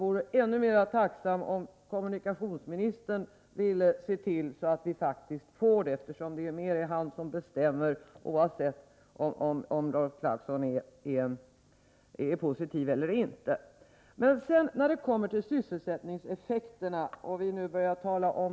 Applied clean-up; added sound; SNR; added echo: none; none; none; none.